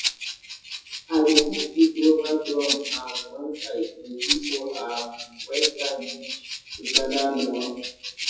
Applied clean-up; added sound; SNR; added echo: classical method WPE with log-MMSE.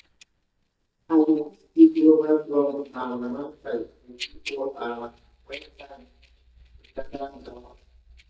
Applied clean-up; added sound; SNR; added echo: neural mask model DeepFilterNet 3.